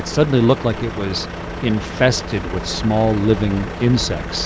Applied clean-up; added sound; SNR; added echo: none; Truck; 8 dB; none.